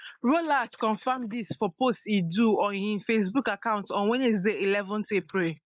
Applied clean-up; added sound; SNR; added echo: neural mask model Resemble Enhance denoiser.